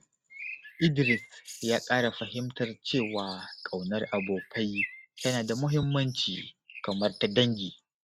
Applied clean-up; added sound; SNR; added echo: neural mask model RNNoise.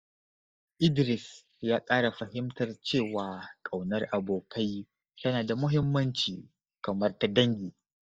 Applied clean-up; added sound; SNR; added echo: neural mask model DeepFilterNet 3.